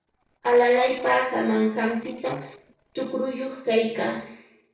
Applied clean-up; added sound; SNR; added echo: neural separator model SepFormer DNS4.